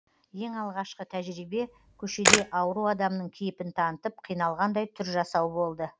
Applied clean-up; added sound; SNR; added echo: none; Camera; -3 dB; none.